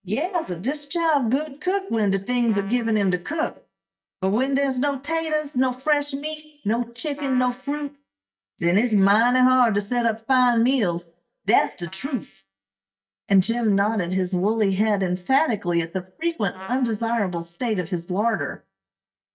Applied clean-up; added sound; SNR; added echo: neural mask model DeepFilterNet 3.